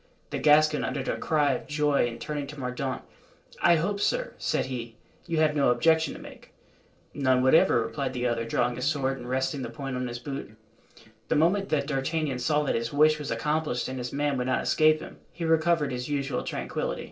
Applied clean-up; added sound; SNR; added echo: neural separator model SepFormer DNS4.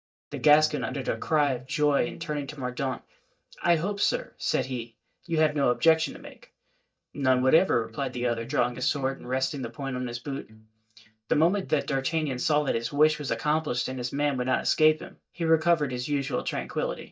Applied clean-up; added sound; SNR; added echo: neural mask model DeepFilterNet 3.